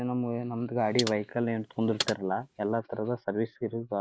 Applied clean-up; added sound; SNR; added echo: neural mask model Resemble Enhance denoiser.